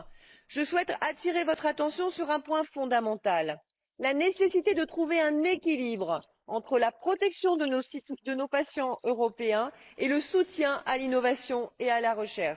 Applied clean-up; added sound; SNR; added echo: neural mask model Resemble Enhance denoiser.